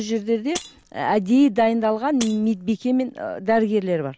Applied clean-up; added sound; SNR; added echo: none; Shatter; 19 dB; none.